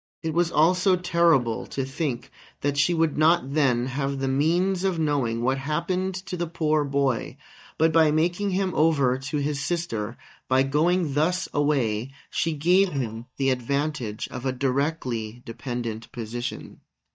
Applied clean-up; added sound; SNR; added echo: neural mask model DeepFilterNet 3.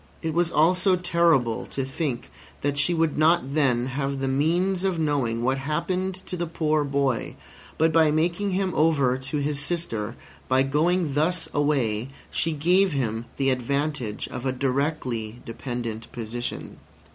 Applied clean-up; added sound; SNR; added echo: none; none; none; none.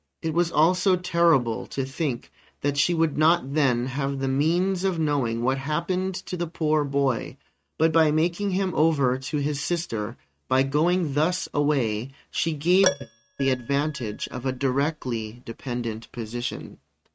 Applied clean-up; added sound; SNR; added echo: neural mask model RNNoise.